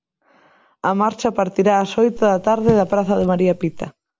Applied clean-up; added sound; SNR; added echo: none; Raindrop / Drip; 12 dB; none.